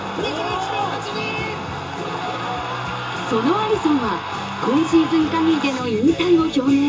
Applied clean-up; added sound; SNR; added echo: none; none; none; reverberation time 0.2 s.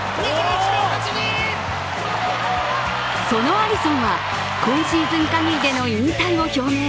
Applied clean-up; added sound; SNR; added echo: none; none; none; none.